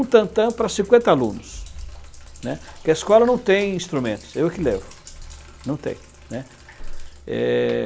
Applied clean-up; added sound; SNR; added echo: none; Sink (filling or washing); 16 dB; none.